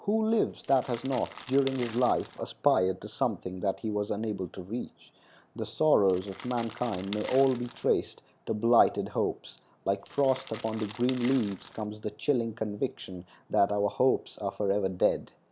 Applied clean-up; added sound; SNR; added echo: none; Crackle; 15 dB; none.